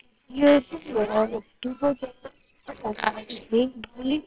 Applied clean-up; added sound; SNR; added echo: neural separator model SepFormer WHAMR!.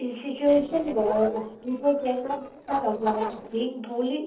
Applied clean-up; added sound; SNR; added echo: neural separator model SepFormer DNS4.